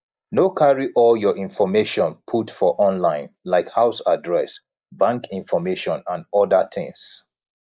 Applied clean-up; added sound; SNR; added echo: neural mask model Resemble Enhance denoiser.